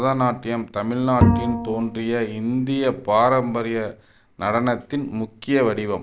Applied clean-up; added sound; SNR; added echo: none; Bowed string instrument; 2 dB; none.